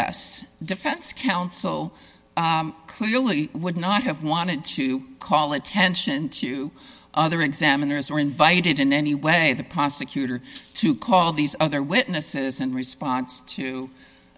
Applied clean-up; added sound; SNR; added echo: none; Rattle (instrument); 19 dB; none.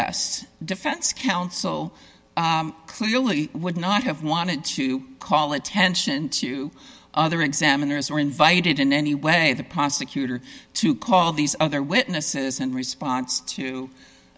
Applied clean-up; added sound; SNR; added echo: none; none; none; none.